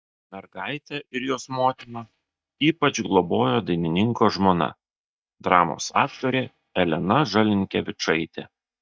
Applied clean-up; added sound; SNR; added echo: neural mask model DeepFilterNet 3.